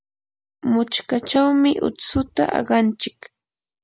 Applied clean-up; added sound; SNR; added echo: none; none; none; none.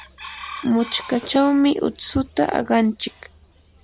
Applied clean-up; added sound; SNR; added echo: none; Chicken, rooster; 19 dB; none.